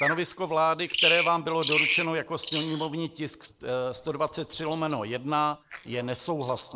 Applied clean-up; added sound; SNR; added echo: neural mask model Resemble Enhance denoiser.